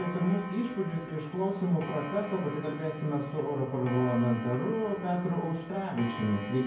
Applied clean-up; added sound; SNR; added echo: none; Clock; 13 dB; reverberation time 0.9 s.